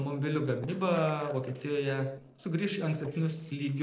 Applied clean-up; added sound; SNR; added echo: neural separator model SepFormer DNS4.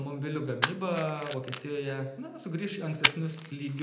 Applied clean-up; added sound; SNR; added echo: none; Splash, splatter; 1 dB; reverberation time 0.7 s.